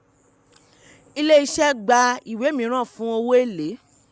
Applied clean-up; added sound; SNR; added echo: none; none; none; none.